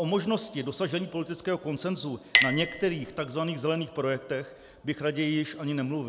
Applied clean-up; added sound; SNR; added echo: none; Chink, clink; 5 dB; none.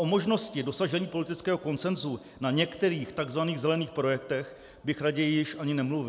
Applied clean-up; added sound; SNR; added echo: none; none; none; none.